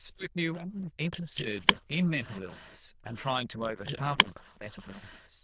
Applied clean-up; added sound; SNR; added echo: neural diffusion model UNIVERSE++.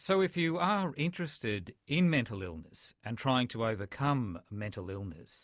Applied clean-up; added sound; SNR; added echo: none; none; none; none.